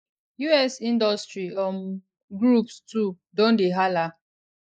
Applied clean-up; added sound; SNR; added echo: neural mask model Resemble Enhance denoiser.